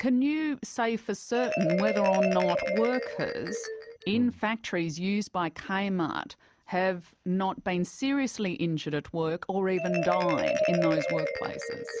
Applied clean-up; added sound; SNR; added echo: none; Marimba, xylophone; 4 dB; none.